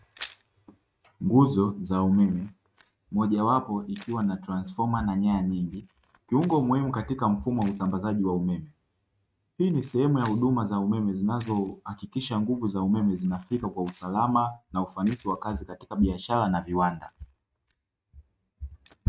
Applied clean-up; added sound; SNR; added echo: neural mask model RNNoise.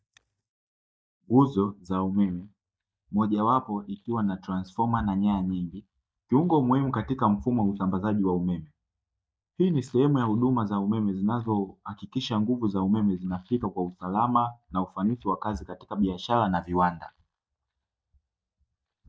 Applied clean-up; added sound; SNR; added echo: neural mask model DeepFilterNet 3.